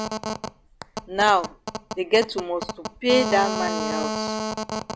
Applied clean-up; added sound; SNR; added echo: none; Telephone; 5 dB; none.